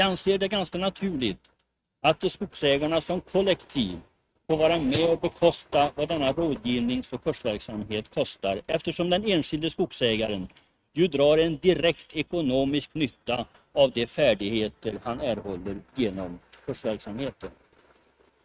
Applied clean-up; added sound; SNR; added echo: neural mask model RNNoise.